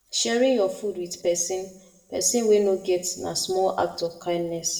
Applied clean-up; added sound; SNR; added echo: none; none; none; reverberation time 0.7 s.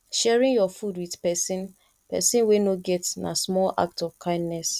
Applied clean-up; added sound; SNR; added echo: none; none; none; none.